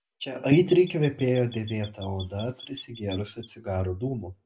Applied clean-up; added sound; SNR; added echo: none; Squeak / Chirp, tweet; 10 dB; none.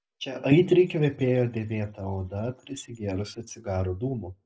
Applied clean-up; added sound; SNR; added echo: neural separator model SepFormer DNS4.